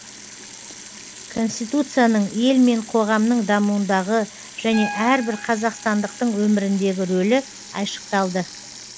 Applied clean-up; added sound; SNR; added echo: none; Sink (filling or washing) / Water tap, faucet + Piano; 16 dB; none.